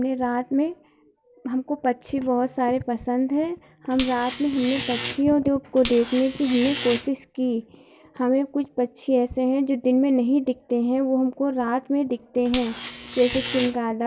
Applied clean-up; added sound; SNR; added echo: none; Buzz; 4 dB; none.